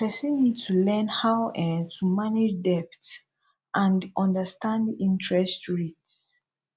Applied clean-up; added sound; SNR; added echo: none; none; none; none.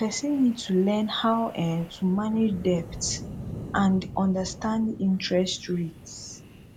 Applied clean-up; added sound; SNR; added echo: none; Wind; 14 dB; none.